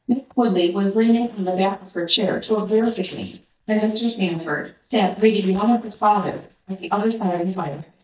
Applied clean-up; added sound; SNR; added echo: neural mask model DeepFilterNet 3.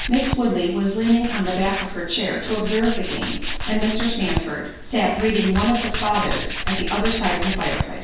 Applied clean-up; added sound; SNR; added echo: none; Tools; 4 dB; reverberation time 0.6 s.